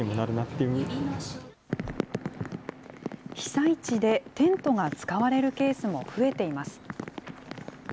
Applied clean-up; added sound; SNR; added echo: none; none; none; none.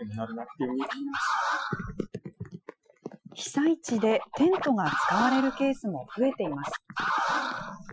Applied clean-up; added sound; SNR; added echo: classical method Wiener filter.